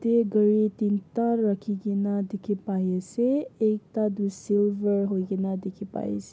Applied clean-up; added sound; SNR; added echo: none; none; none; none.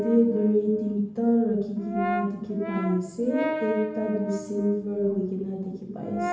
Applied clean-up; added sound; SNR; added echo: none; Brass instrument; 9 dB; reverberation time 0.7 s.